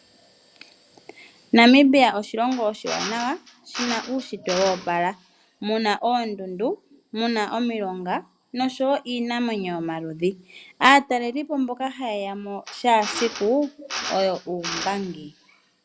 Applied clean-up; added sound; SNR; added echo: none; Drill; 11 dB; none.